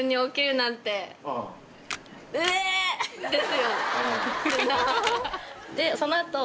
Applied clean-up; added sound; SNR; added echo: none; Camera; 13 dB; none.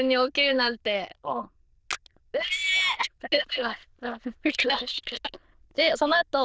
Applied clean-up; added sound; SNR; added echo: neural diffusion model UNIVERSE++.